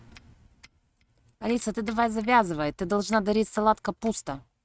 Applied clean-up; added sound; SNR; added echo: neural mask model RNNoise.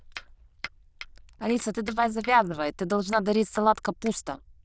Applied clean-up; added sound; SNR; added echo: neural diffusion model UNIVERSE++.